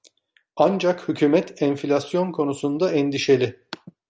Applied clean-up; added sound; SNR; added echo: none; none; none; none.